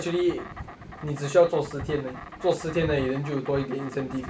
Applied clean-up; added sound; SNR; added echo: none; Insect; 17 dB; none.